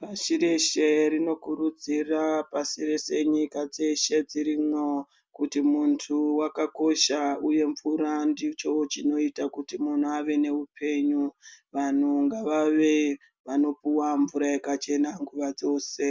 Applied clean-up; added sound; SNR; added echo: none; none; none; none.